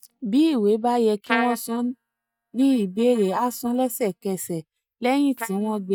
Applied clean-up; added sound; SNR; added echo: neural mask model DeepFilterNet 3.